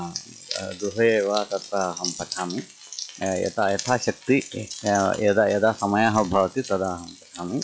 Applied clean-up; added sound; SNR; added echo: classical method log-MMSE.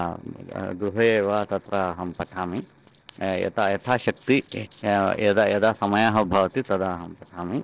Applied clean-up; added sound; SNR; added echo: neural separator model SepFormer DNS4.